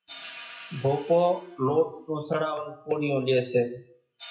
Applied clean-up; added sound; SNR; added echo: classical method WPE with log-MMSE.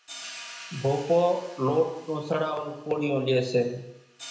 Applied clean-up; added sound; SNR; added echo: none; Hi-hat; 18 dB; reverberation time 0.8 s.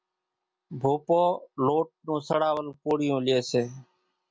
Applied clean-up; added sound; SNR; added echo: none; none; none; none.